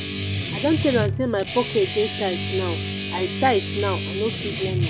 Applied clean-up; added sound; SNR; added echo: none; Guitar; 3 dB; none.